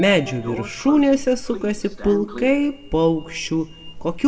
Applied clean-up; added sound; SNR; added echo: none; Sliding door; 16 dB; reverberation time 0.8 s.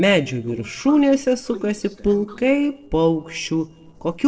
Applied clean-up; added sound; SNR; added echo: neural separator model SepFormer DNS4.